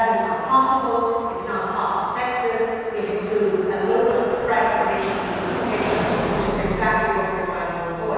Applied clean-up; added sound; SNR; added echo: none; Car passing by; 7 dB; reverberation time 2.1 s.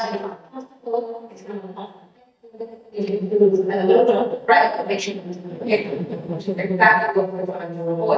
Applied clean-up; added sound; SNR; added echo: neural mask model DeepFilterNet 3.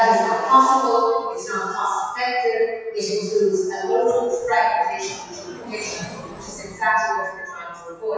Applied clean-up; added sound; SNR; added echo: classical method WPE with log-MMSE.